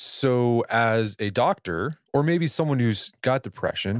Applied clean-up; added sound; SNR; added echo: none; none; none; none.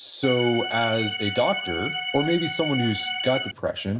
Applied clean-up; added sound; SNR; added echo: none; Organ; 3 dB; reverberation time 0.6 s.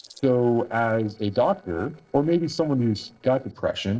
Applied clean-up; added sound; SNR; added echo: neural separator model SepFormer DNS4.